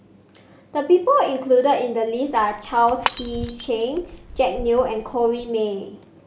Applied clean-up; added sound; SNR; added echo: none; Shatter / Crushing; 12 dB; none.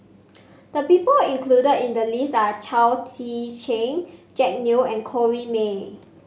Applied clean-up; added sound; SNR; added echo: none; none; none; none.